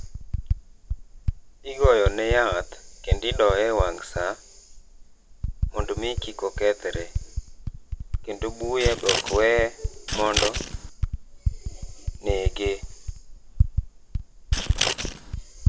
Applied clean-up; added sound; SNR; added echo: none; Typing + Scissors; 0 dB; none.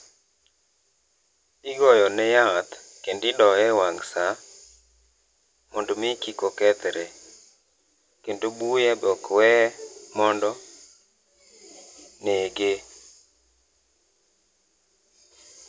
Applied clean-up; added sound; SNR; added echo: none; none; none; none.